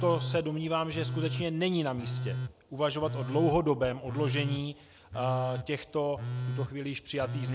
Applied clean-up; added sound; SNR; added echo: none; Telephone; 5 dB; none.